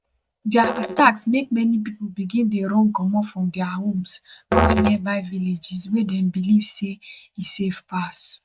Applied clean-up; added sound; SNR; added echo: neural mask model DeepFilterNet 3.